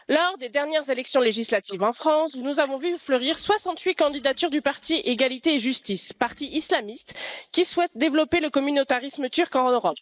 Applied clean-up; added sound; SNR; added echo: neural mask model Resemble Enhance denoiser.